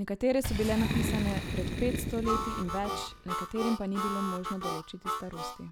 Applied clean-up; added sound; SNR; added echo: none; Boom + Harmonica; 2 dB; none.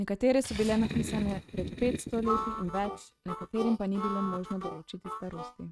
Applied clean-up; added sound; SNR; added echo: neural mask model RNNoise.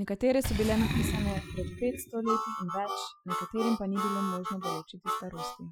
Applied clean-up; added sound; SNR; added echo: classical method Wiener filter.